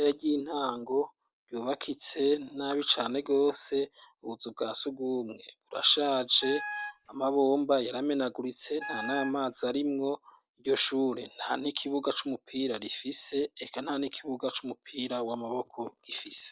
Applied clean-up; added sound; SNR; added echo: none; Wind instrument, woodwind instrument; 8 dB; none.